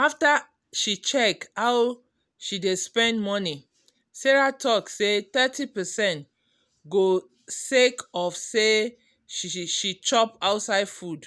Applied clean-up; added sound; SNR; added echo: none; none; none; none.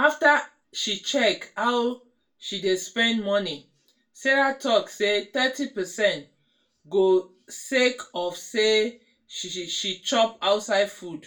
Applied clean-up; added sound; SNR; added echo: none; none; none; reverberation time 0.2 s.